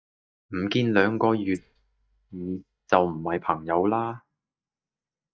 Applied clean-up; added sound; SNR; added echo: neural mask model DeepFilterNet 3.